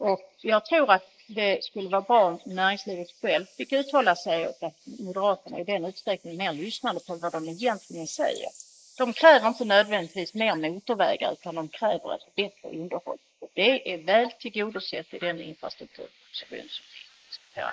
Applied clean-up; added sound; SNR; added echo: neural mask model Resemble Enhance denoiser.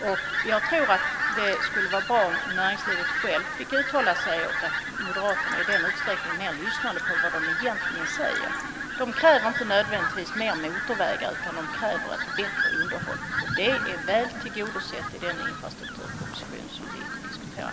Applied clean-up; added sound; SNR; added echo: none; Fowl; 0 dB; none.